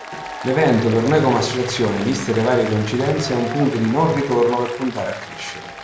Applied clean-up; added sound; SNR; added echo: none; Applause; 12 dB; none.